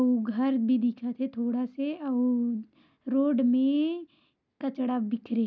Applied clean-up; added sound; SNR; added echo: none; none; none; none.